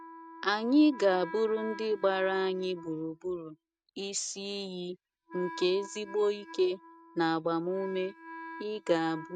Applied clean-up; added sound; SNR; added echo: neural mask model RNNoise.